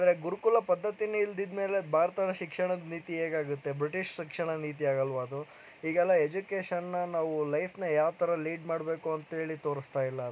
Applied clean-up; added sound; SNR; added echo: none; none; none; none.